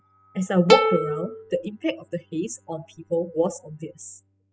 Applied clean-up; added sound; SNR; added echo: classical method spectral subtraction.